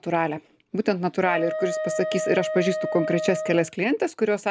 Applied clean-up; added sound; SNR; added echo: none; Wind instrument, woodwind instrument; 5 dB; none.